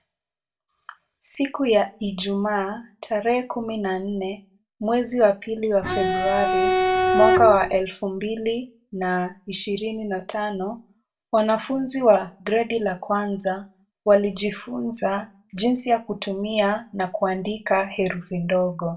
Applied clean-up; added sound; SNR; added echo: none; Bowed string instrument; -2 dB; reverberation time 0.2 s.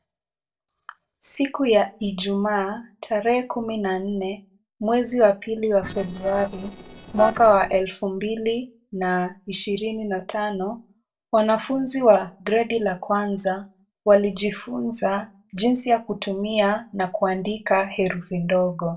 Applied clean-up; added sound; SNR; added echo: neural separator model SepFormer DNS4.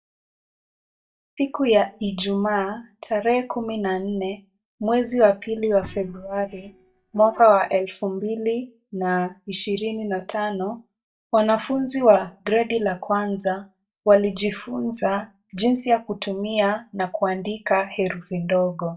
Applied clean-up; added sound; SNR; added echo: neural mask model DeepFilterNet 3.